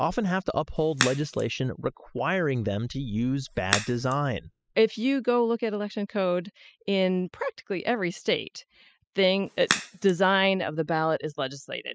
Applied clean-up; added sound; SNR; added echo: classical method spectral subtraction.